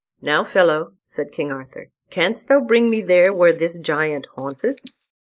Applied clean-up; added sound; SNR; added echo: neural mask model Resemble Enhance denoiser.